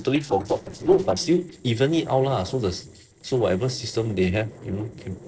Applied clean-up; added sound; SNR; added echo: neural separator model SepFormer DNS4.